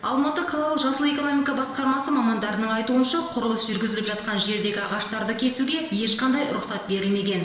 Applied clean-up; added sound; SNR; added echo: none; none; none; reverberation time 1.3 s.